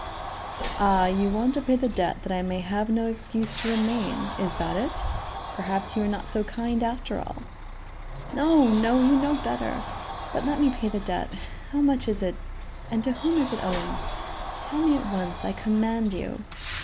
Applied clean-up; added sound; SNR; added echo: none; Truck + Sliding door; 8 dB; none.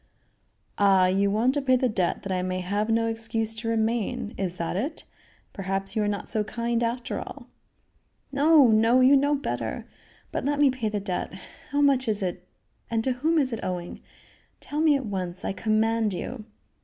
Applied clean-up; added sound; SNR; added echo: none; none; none; none.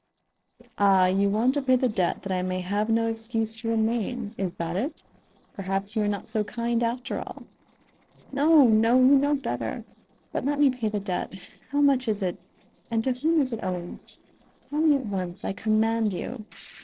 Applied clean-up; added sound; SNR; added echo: neural separator model SepFormer DNS4.